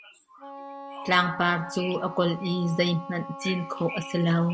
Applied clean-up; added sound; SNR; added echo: none; Wind instrument, woodwind instrument; 14 dB; none.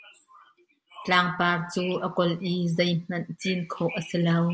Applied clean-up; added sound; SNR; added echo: none; none; none; none.